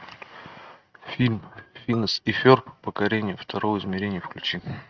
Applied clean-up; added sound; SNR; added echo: neural mask model RNNoise.